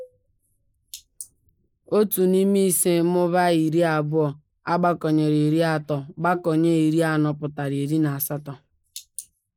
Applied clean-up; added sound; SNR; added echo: neural mask model Resemble Enhance denoiser.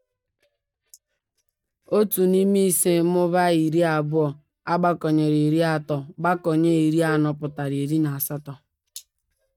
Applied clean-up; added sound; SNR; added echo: neural mask model DeepFilterNet 3.